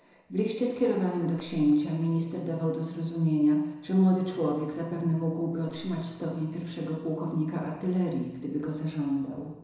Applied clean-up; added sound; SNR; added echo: neural separator model SepFormer DNS4.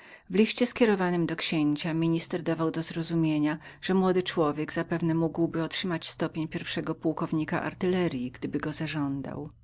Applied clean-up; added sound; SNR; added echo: none; none; none; none.